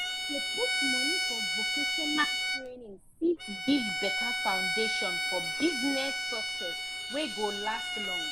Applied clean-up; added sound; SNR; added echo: none; Bowed string instrument; -2 dB; none.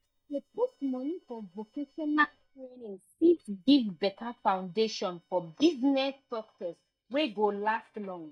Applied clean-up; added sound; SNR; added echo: neural mask model DeepFilterNet 3.